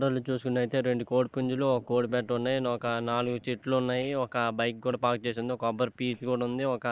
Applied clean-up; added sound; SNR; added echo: neural separator model SepFormer DNS4.